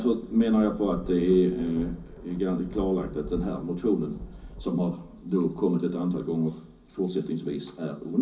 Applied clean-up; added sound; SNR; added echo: none; Thunder / Rain; 17 dB; reverberation time 0.5 s.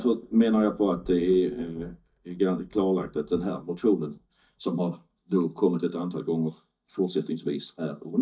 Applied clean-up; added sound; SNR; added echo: neural mask model DeepFilterNet 3.